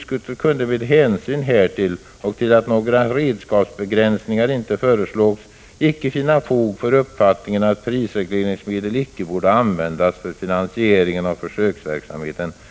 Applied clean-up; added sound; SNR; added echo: none; none; none; none.